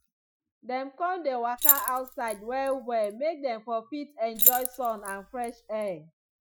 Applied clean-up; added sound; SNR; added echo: classical method Wiener filter.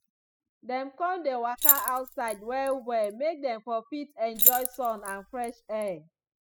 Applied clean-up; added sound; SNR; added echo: classical method spectral subtraction.